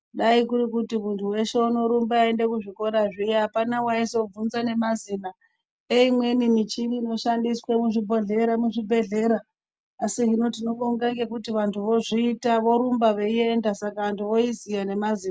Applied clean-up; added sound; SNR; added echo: none; none; none; none.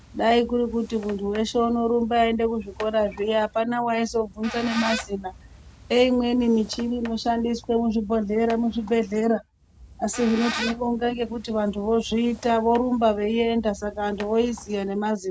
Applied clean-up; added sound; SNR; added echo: none; Squeak; 16 dB; none.